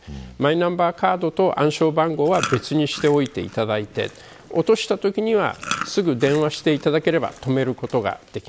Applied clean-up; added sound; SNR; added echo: none; Chewing, mastication; 14 dB; none.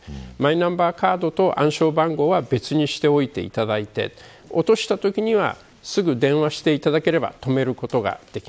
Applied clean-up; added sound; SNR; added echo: none; none; none; none.